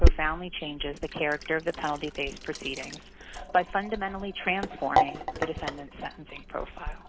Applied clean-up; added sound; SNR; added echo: none; Sink (filling or washing); -3 dB; none.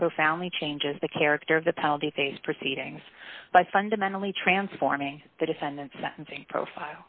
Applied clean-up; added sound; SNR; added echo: none; none; none; none.